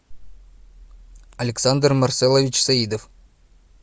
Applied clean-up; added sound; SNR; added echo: none; none; none; none.